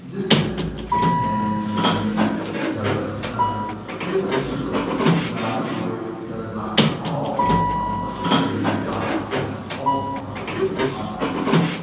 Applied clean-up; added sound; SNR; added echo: none; Sliding door; -5 dB; reverberation time 2.1 s.